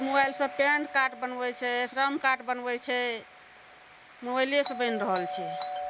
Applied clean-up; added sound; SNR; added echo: none; Doorbell; 11 dB; none.